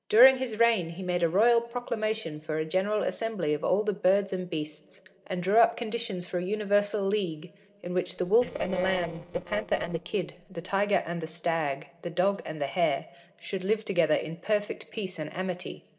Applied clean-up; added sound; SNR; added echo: neural separator model SepFormer DNS4.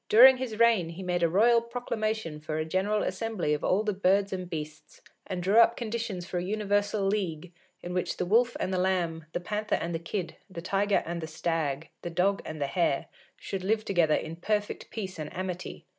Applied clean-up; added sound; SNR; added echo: none; none; none; none.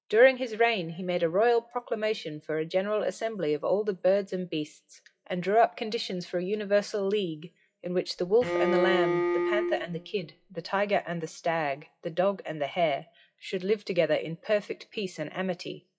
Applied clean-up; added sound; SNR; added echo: classical method WPE with log-MMSE.